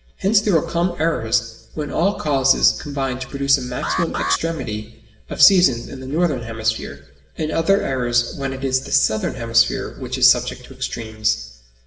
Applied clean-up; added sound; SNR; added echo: none; Alarm; 7 dB; reverberation time 0.8 s.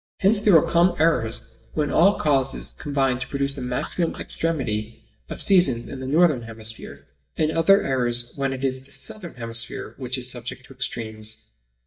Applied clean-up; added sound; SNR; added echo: neural mask model DeepFilterNet 3.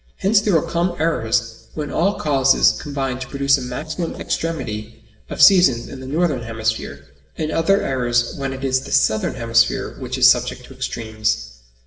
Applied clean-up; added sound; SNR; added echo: neural separator model SepFormer DNS4.